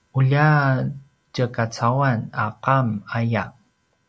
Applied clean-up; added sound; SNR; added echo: none; none; none; none.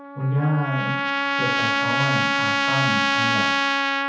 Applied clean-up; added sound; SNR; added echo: none; Trumpet; -5 dB; reverberation time 0.8 s.